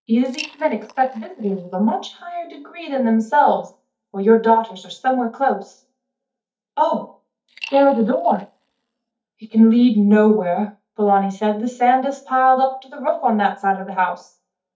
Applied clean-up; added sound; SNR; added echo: neural mask model DeepFilterNet 3.